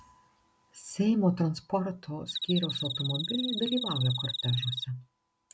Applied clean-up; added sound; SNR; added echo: none; Cricket; 4 dB; none.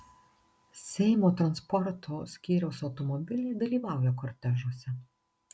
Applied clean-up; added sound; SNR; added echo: none; none; none; none.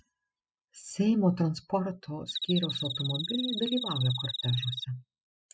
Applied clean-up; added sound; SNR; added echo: classical method spectral subtraction.